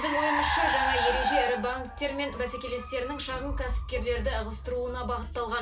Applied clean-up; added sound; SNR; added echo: none; Car; 0 dB; reverberation time 0.3 s.